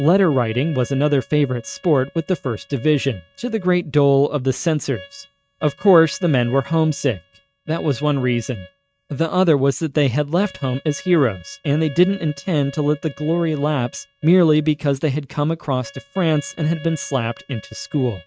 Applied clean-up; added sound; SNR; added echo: neural mask model RNNoise.